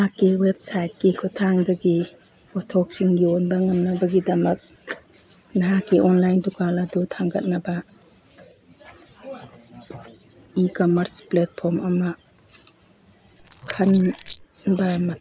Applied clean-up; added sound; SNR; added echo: neural mask model Resemble Enhance denoiser.